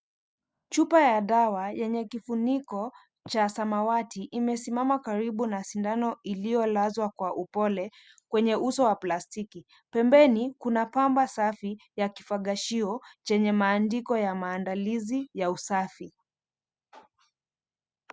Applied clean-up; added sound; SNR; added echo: none; none; none; none.